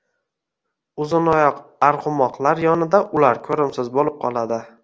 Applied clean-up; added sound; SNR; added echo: none; none; none; none.